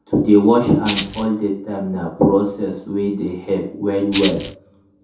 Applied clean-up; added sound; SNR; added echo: none; Rattle (instrument); 9 dB; reverberation time 0.5 s.